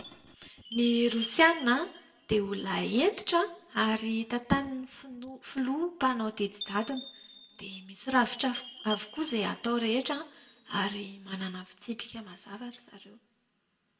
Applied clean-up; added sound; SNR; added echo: none; Chime; 17 dB; reverberation time 0.5 s.